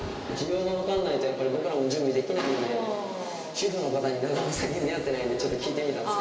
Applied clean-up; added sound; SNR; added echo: none; Fireworks; 20 dB; reverberation time 2.3 s.